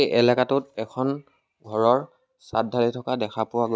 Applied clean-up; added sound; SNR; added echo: none; none; none; none.